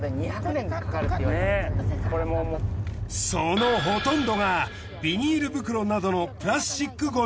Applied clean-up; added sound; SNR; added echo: none; none; none; none.